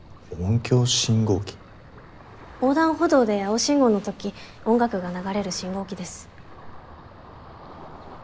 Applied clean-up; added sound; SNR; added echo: none; Ocean; 20 dB; none.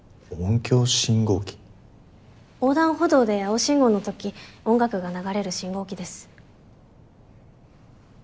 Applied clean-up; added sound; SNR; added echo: none; none; none; none.